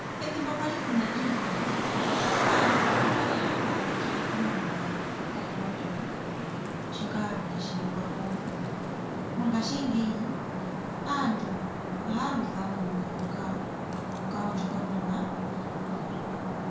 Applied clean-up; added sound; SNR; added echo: none; Traffic noise, roadway noise; -4 dB; reverberation time 0.5 s.